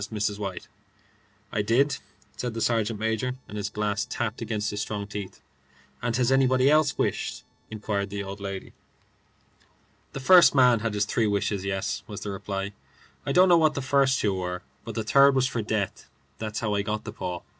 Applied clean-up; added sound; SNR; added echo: neural separator model SepFormer DNS4.